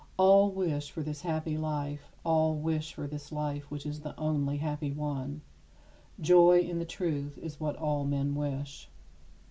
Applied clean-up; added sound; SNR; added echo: none; none; none; none.